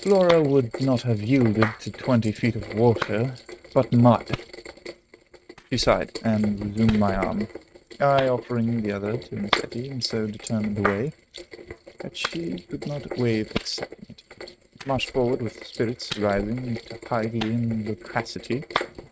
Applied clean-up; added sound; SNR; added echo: neural mask model RNNoise.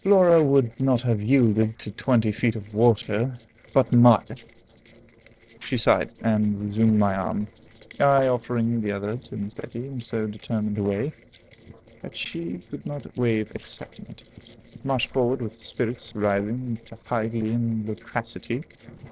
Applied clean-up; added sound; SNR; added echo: neural separator model SepFormer DNS4.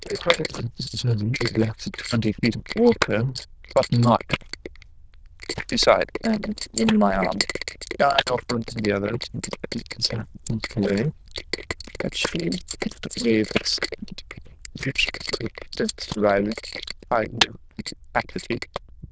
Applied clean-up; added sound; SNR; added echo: neural diffusion model UNIVERSE++.